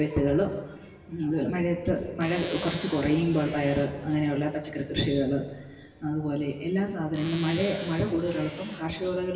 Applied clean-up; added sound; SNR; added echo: none; Zipper (clothing); 12 dB; reverberation time 1.4 s.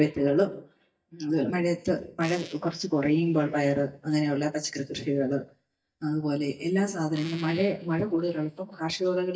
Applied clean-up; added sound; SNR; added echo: neural mask model DeepFilterNet 3.